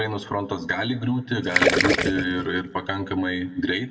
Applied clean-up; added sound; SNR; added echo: none; Gurgling; -1 dB; reverberation time 0.7 s.